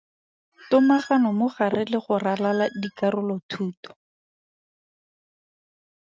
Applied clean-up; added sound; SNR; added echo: neural mask model RNNoise.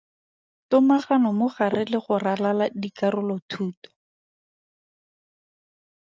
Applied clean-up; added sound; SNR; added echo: neural mask model DeepFilterNet 3.